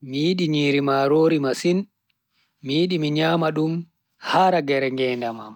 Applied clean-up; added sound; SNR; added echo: none; none; none; none.